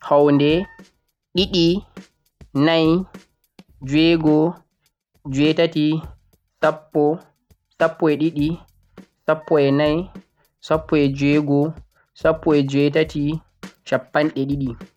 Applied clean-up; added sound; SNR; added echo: neural mask model RNNoise.